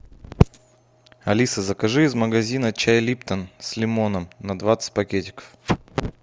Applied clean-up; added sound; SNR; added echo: none; none; none; none.